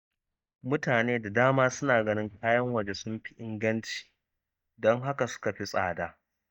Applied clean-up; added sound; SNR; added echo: neural mask model DeepFilterNet 3.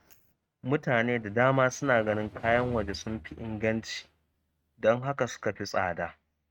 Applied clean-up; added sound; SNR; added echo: neural mask model RNNoise.